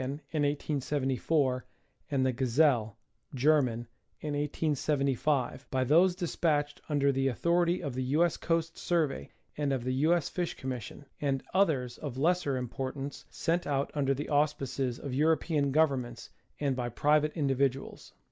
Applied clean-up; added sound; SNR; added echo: none; none; none; none.